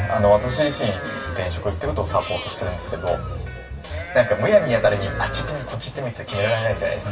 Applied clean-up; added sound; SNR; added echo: none; Livestock, farm animals, working animals; 14 dB; reverberation time 2.5 s.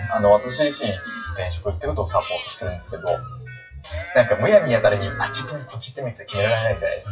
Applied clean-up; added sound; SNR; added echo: classical method WPE with log-MMSE.